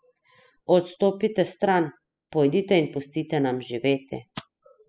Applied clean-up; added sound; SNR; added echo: classical method spectral subtraction.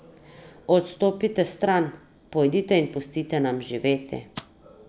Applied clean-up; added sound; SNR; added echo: none; Rattle (instrument); 16 dB; none.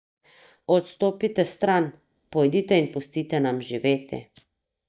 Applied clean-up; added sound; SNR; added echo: neural mask model DeepFilterNet 3.